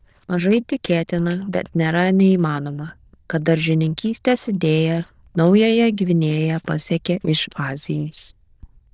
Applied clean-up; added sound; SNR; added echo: neural diffusion model UNIVERSE++.